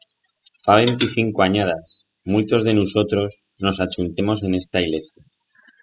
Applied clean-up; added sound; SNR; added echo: classical method spectral subtraction.